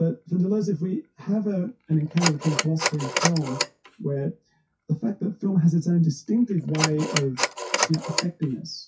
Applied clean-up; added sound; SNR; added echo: classical method WPE with log-MMSE.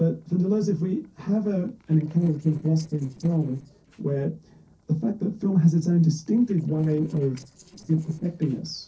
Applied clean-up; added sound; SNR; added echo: neural separator model SepFormer DNS4.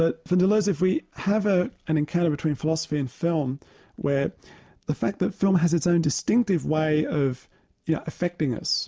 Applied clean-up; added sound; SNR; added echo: none; none; none; none.